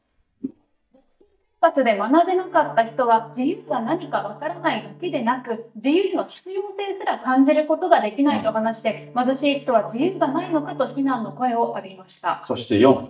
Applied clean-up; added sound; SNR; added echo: neural mask model DeepFilterNet 3.